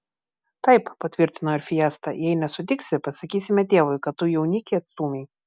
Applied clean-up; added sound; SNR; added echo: none; none; none; none.